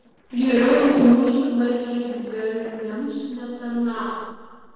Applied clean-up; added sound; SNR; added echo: neural separator model SepFormer DNS4.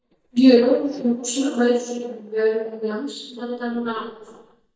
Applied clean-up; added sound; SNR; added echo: neural mask model DeepFilterNet 3.